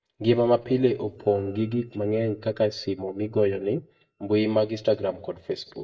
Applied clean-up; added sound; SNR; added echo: neural mask model DeepFilterNet 3.